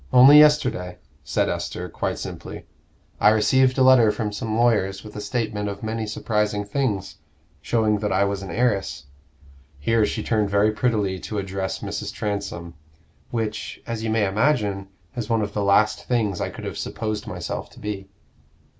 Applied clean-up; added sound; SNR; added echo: none; none; none; none.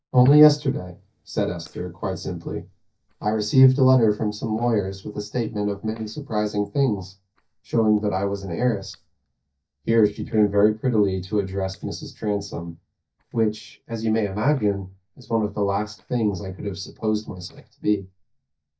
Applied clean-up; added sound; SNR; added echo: neural mask model DeepFilterNet 3.